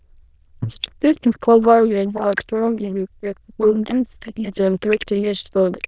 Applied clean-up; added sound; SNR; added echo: neural diffusion model UNIVERSE++.